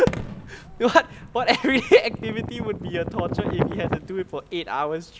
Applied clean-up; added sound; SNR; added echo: none; Fireworks; 15 dB; none.